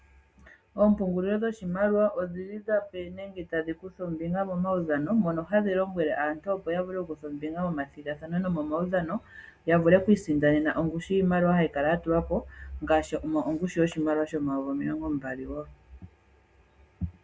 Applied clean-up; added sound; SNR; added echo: none; none; none; none.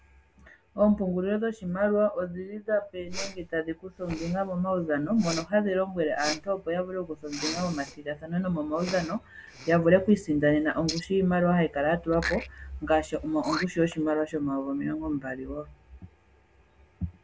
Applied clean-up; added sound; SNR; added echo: none; Respiratory sounds; 15 dB; none.